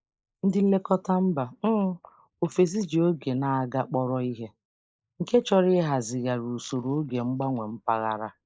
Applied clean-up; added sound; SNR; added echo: neural mask model Resemble Enhance denoiser.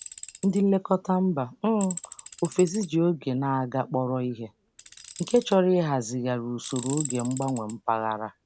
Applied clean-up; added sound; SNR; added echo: none; Tools; 15 dB; none.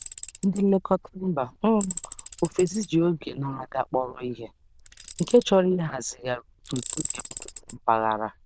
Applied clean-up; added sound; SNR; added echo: neural diffusion model UNIVERSE++.